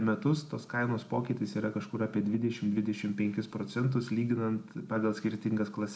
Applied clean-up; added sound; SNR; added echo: none; none; none; none.